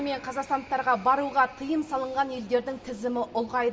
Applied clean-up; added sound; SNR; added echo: none; none; none; none.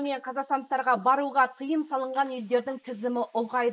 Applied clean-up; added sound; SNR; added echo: neural mask model Resemble Enhance denoiser.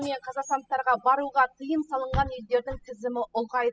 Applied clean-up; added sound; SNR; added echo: classical method spectral subtraction.